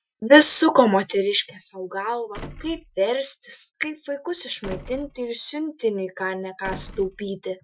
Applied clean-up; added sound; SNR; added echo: classical method Wiener filter.